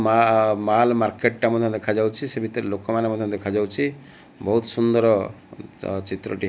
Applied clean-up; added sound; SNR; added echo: none; none; none; none.